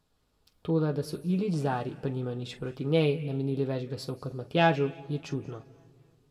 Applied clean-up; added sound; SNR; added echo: none; none; none; reverberation time 1.4 s.